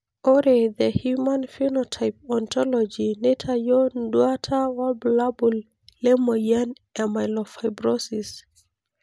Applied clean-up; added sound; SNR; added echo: none; none; none; none.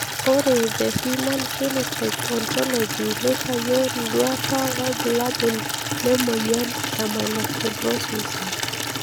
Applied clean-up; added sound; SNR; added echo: none; Water tap, faucet / Liquid; 3 dB; none.